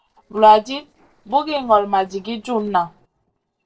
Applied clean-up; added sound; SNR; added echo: neural separator model SepFormer DNS4.